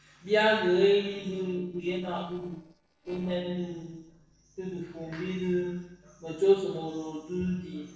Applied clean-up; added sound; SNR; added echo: neural separator model SepFormer DNS4.